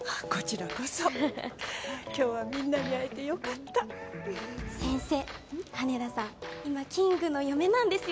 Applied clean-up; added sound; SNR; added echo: none; none; none; none.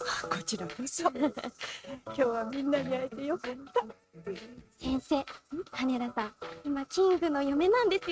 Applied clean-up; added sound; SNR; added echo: neural mask model RNNoise.